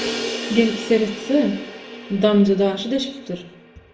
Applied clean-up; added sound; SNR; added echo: none; Crash cymbal; 10 dB; reverberation time 0.6 s.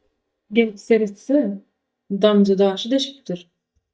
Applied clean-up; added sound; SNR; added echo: neural mask model DeepFilterNet 3.